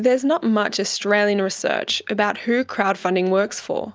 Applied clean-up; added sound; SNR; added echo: none; none; none; none.